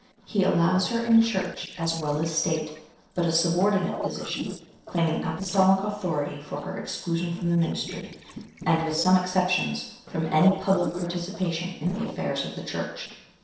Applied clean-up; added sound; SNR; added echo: neural separator model SepFormer DNS4.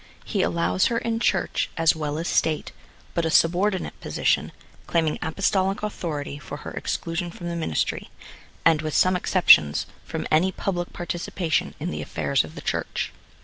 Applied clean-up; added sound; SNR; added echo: none; none; none; none.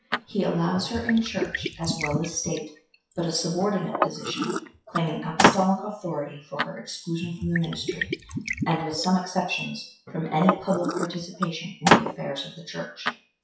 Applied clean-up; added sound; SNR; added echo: classical method WPE with log-MMSE.